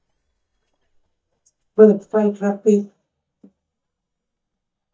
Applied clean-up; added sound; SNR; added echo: neural mask model DeepFilterNet 3.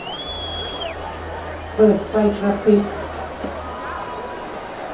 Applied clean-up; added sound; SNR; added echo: none; Crowd; 6 dB; reverberation time 0.5 s.